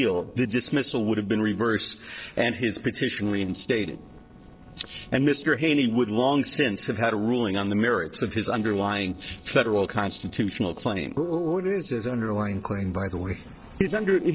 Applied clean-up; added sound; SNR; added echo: neural separator model SepFormer DNS4.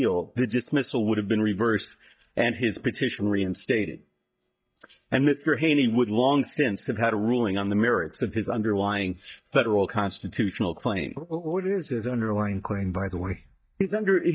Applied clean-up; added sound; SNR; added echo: neural mask model DeepFilterNet 3.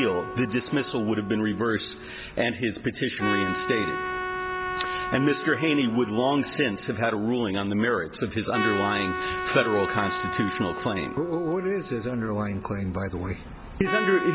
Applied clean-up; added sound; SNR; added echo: none; Trumpet; 7 dB; none.